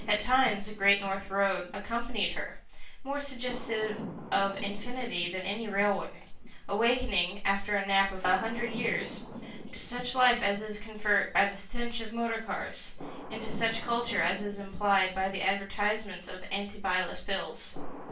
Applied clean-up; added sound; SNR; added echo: none; Thunder; 16 dB; reverberation time 0.3 s.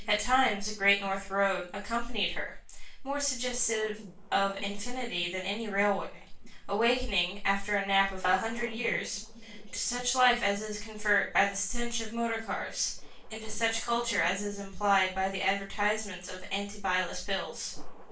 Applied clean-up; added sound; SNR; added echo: neural separator model SepFormer DNS4.